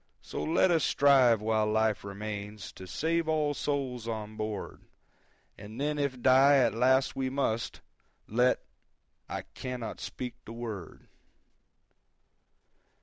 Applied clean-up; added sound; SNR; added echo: none; none; none; none.